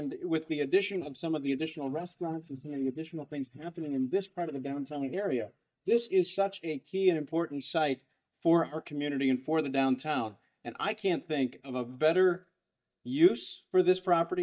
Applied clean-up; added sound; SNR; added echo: neural mask model DeepFilterNet 3.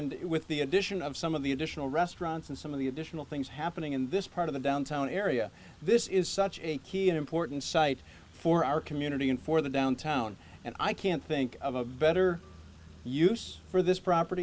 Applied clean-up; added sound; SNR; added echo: none; none; none; none.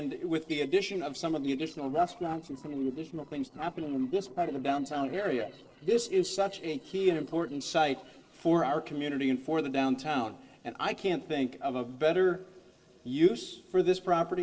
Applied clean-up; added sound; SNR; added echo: neural separator model SepFormer DNS4.